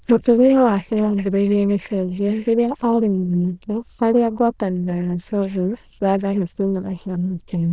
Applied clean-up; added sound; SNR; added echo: neural diffusion model UNIVERSE++.